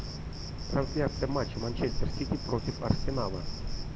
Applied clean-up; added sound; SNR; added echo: none; Cricket; 1 dB; none.